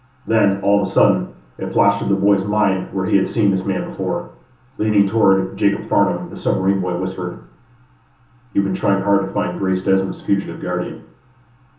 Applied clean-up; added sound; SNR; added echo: none; none; none; reverberation time 1.2 s.